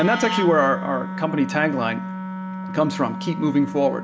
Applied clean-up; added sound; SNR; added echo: none; Wind instrument, woodwind instrument; 7 dB; reverberation time 2.2 s.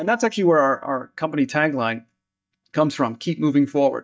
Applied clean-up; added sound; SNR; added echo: neural mask model DeepFilterNet 3.